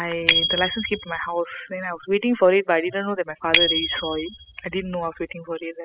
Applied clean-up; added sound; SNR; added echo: classical method spectral subtraction.